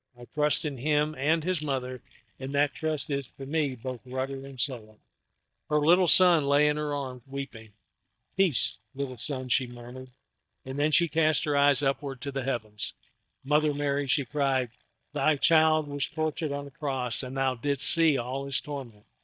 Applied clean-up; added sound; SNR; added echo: neural mask model DeepFilterNet 3.